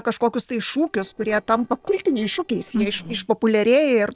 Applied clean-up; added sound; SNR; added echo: neural separator model SepFormer DNS4.